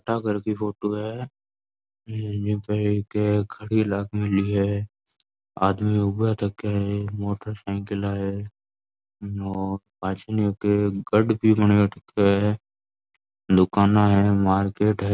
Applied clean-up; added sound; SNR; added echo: none; none; none; none.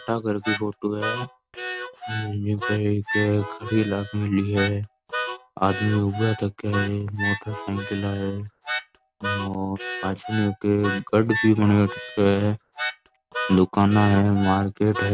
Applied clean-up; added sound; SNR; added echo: none; Harmonica; 9 dB; none.